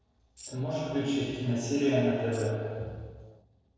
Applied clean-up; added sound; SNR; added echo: neural separator model SepFormer DNS4.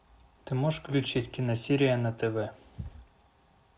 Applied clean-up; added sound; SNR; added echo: none; none; none; none.